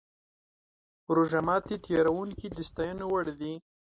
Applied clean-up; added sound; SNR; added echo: none; Writing; 18 dB; none.